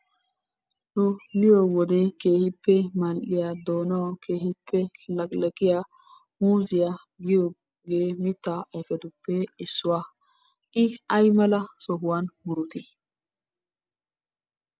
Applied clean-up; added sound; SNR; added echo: none; none; none; none.